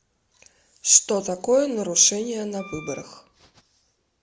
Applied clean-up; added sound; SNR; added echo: none; Wind instrument, woodwind instrument; 19 dB; none.